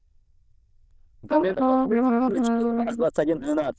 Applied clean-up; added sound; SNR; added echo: neural diffusion model UNIVERSE++.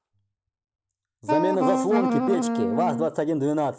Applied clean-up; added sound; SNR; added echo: none; Wind instrument, woodwind instrument; -2 dB; none.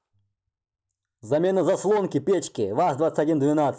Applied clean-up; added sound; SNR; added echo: none; none; none; none.